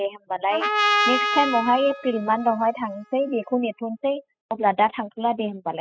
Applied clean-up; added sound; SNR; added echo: classical method spectral subtraction.